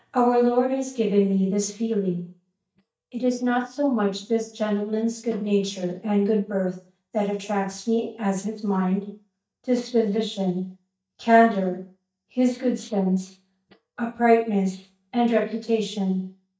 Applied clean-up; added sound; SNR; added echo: neural mask model DeepFilterNet 3.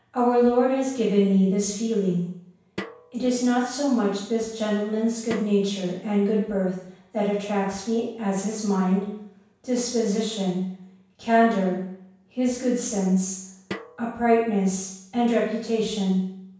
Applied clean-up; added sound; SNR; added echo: none; Snare drum; 17 dB; reverberation time 0.7 s.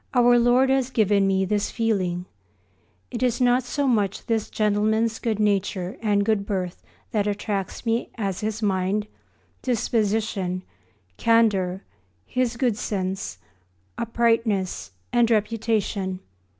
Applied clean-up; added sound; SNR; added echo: none; none; none; none.